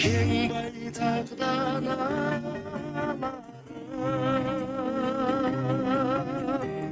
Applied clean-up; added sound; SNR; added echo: neural mask model RNNoise.